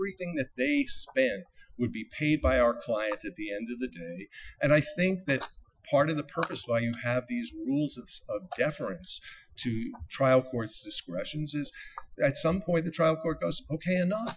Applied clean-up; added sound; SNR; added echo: classical method Wiener filter.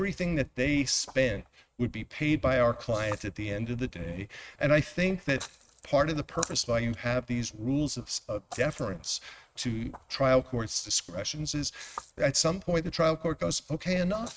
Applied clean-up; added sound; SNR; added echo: neural mask model RNNoise.